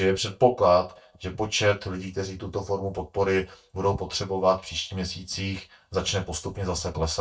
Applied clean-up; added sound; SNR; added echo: neural mask model DeepFilterNet 3.